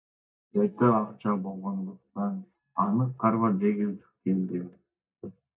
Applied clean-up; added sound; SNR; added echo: neural mask model DeepFilterNet 3.